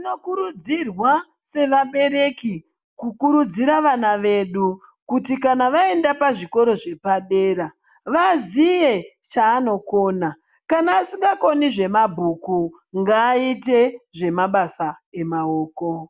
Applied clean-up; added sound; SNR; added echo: none; none; none; none.